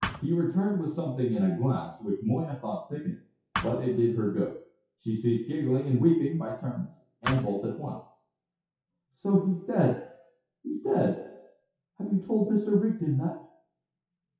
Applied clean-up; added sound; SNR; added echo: classical method WPE with log-MMSE.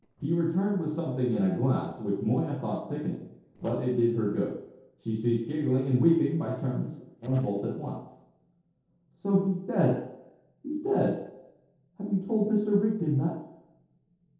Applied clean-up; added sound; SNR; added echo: neural separator model SepFormer DNS4.